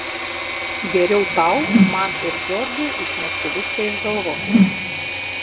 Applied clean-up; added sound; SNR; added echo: none; Engine / Mechanisms + Whoosh, swoosh, swish; -3 dB; none.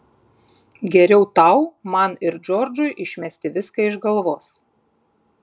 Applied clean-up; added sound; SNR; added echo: none; none; none; none.